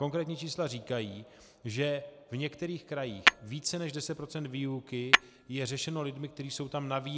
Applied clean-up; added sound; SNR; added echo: none; Tap / Hammer; -2 dB; none.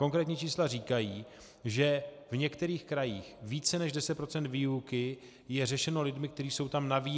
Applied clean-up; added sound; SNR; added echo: none; none; none; none.